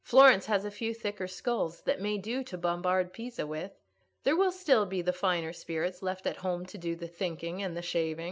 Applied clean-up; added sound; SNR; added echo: none; none; none; none.